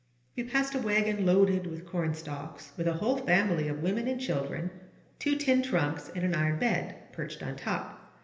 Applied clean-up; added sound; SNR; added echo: none; none; none; reverberation time 1.4 s.